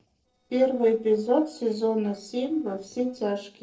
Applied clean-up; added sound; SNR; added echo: neural separator model SepFormer DNS4.